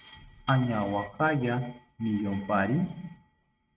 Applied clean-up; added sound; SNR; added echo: neural mask model RNNoise.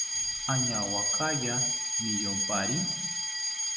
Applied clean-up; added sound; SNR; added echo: none; Alarm; -5 dB; none.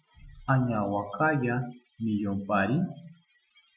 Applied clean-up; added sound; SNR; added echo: classical method Wiener filter.